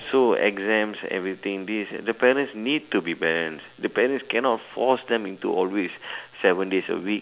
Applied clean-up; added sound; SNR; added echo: none; none; none; none.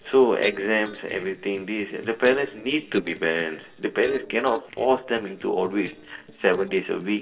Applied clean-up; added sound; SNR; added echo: neural separator model SepFormer DNS4.